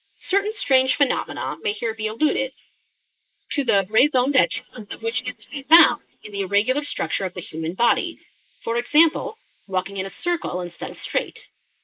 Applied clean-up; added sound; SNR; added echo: neural mask model Resemble Enhance denoiser.